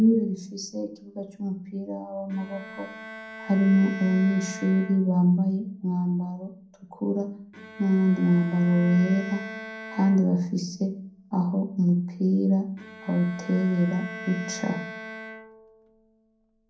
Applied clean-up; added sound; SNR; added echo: none; Bowed string instrument; 17 dB; reverberation time 0.5 s.